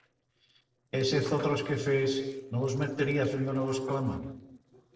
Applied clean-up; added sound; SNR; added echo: neural separator model SepFormer DNS4.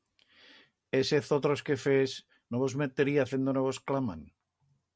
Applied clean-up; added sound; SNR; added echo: none; none; none; none.